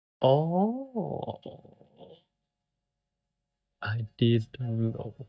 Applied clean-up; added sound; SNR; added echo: neural mask model DeepFilterNet 3.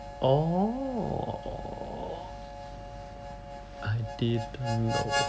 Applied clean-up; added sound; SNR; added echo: none; Harmonica; 7 dB; none.